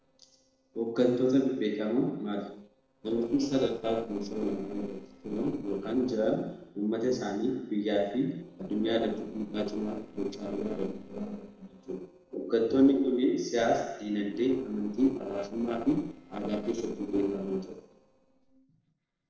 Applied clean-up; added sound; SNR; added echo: neural separator model SepFormer DNS4.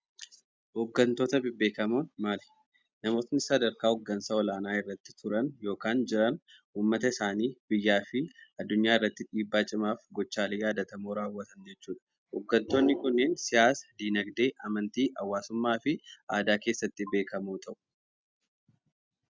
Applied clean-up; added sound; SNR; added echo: none; none; none; none.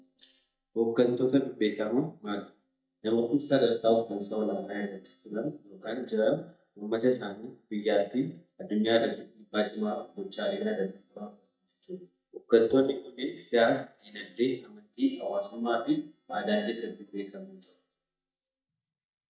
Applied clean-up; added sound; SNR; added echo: neural mask model DeepFilterNet 3.